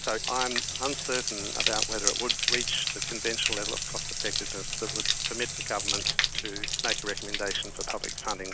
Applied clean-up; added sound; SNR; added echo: none; Bathtub (filling or washing); -4 dB; none.